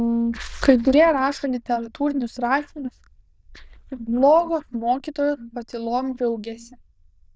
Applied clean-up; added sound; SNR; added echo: neural diffusion model UNIVERSE++.